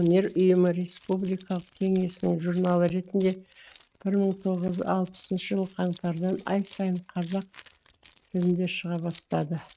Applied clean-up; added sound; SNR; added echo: neural mask model RNNoise.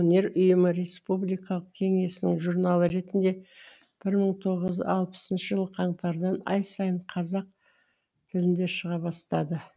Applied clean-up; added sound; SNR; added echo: none; none; none; none.